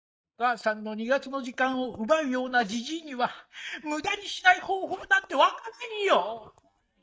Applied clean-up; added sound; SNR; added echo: neural mask model DeepFilterNet 3.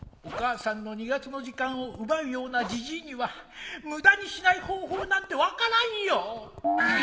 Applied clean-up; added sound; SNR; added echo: none; Zipper (clothing); 19 dB; reverberation time 1.1 s.